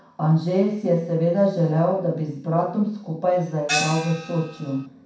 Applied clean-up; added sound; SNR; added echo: none; Gong; 6 dB; reverberation time 0.6 s.